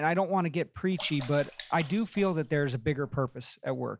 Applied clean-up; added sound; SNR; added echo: none; Sink (filling or washing) / Water / Splash, splatter; 17 dB; none.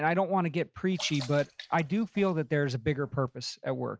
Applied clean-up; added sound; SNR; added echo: neural mask model RNNoise.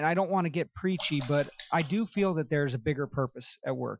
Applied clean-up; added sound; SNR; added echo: classical method Wiener filter.